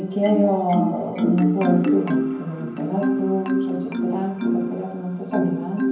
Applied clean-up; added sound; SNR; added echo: none; Marimba, xylophone; 0 dB; reverberation time 0.9 s.